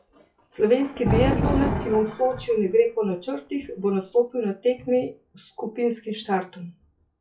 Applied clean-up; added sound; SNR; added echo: classical method log-MMSE.